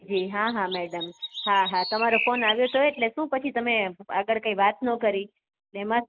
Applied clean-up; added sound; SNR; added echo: none; Chirp, tweet; 7 dB; none.